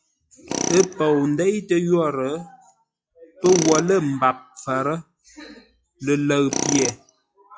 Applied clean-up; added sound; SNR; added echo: classical method log-MMSE.